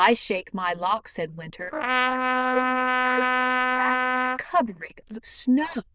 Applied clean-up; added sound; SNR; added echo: neural diffusion model UNIVERSE++.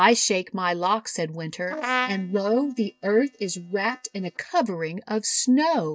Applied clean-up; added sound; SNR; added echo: neural mask model DeepFilterNet 3.